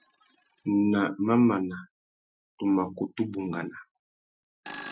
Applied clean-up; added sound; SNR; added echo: classical method Wiener filter.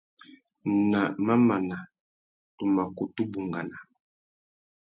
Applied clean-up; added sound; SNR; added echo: none; none; none; none.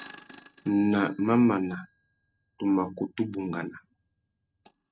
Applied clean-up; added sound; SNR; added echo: neural mask model RNNoise.